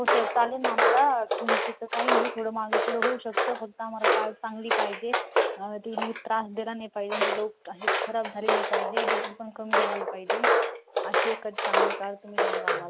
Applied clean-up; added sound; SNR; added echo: none; Walk, footsteps; -4 dB; none.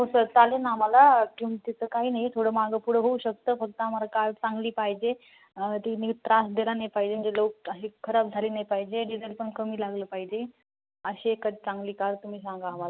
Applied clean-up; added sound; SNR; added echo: none; none; none; none.